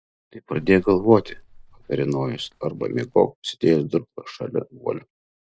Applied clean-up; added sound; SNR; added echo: neural mask model DeepFilterNet 3.